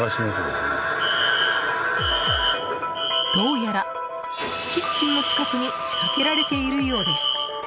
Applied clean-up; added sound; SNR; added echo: none; Alarm; 4 dB; none.